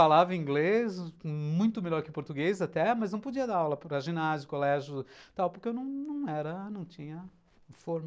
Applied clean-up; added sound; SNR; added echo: none; none; none; none.